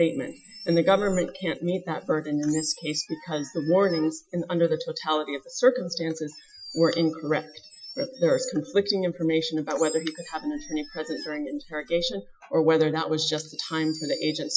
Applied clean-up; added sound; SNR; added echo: classical method Wiener filter.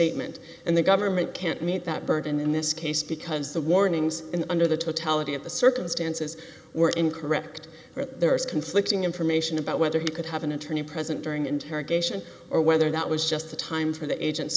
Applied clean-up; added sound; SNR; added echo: none; none; none; none.